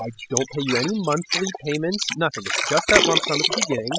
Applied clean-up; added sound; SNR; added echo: classical method spectral subtraction.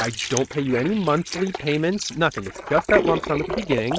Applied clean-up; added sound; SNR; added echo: neural mask model RNNoise.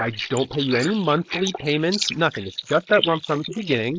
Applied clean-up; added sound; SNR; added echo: neural mask model Resemble Enhance denoiser.